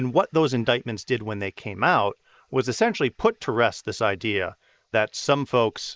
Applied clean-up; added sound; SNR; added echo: neural mask model Resemble Enhance denoiser.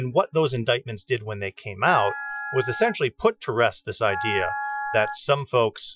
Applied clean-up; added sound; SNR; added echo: classical method Wiener filter.